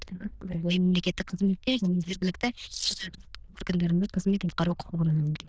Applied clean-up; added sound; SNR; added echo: neural diffusion model UNIVERSE++.